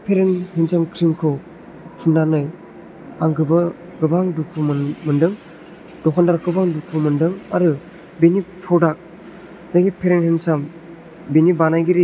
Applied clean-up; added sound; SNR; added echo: none; none; none; none.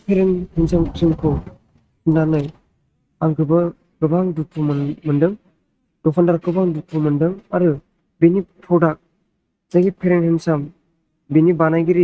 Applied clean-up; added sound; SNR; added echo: neural mask model RNNoise.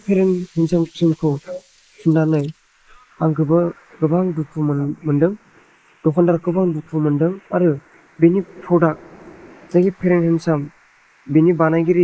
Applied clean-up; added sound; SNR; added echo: neural mask model Resemble Enhance denoiser.